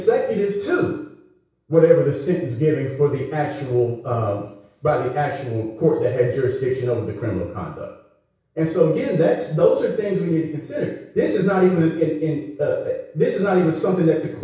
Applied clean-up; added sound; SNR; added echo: none; none; none; reverberation time 0.6 s.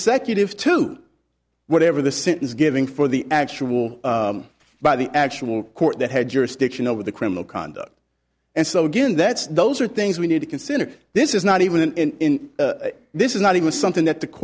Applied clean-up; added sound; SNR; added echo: none; none; none; none.